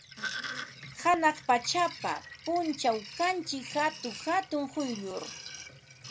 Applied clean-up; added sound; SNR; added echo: none; Sink (filling or washing); 12 dB; none.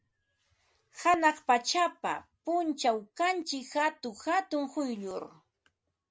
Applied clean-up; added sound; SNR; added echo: none; none; none; none.